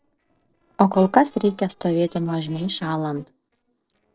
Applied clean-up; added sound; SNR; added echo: neural separator model SepFormer DNS4.